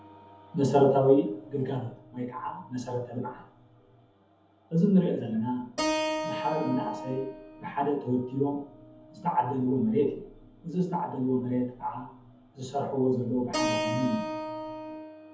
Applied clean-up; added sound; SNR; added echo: none; Keyboard (musical); 9 dB; reverberation time 0.6 s.